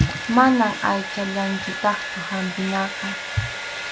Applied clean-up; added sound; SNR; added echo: none; Domestic sounds, home sounds + Splash, splatter; 5 dB; none.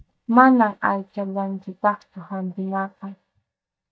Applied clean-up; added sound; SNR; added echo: neural mask model DeepFilterNet 3.